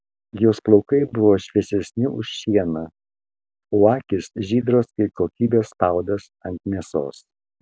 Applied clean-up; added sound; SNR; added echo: none; none; none; none.